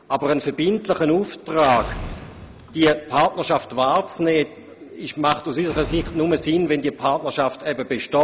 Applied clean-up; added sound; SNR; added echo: none; Boom; 18 dB; none.